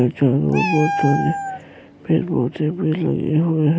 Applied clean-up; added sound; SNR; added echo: none; Meow; 8 dB; none.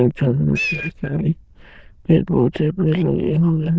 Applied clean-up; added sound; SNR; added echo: neural diffusion model UNIVERSE++.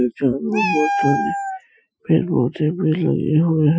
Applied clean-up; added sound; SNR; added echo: classical method Wiener filter.